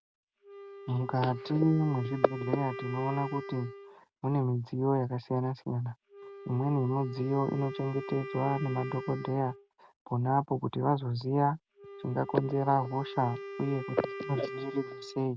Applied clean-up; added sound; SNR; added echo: none; Wind instrument, woodwind instrument; 13 dB; none.